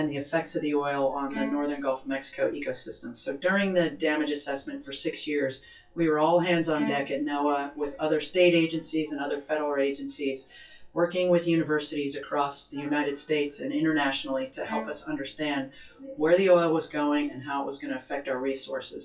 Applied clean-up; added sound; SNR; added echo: classical method WPE with log-MMSE.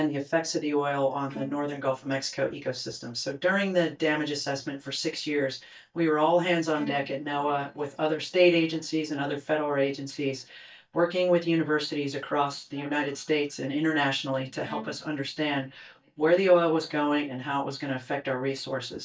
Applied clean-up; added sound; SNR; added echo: neural mask model DeepFilterNet 3.